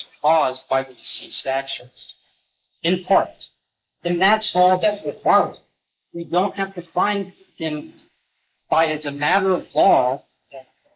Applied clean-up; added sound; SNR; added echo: neural mask model Resemble Enhance denoiser.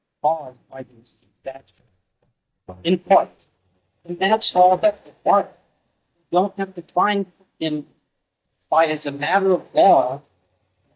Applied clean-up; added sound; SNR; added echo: neural mask model DeepFilterNet 3.